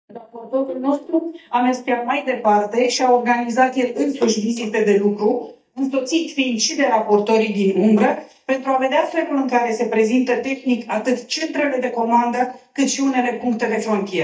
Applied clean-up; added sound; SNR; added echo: neural mask model DeepFilterNet 3.